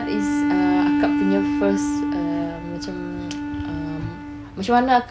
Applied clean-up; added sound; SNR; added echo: none; Bowed string instrument; -2 dB; none.